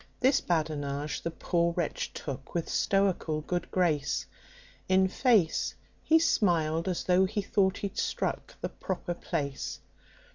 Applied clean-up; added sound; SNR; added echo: none; none; none; none.